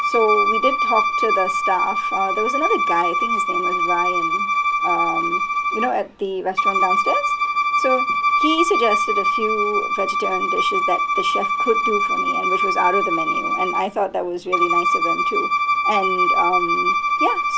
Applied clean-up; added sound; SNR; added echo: none; Bowed string instrument; -4 dB; none.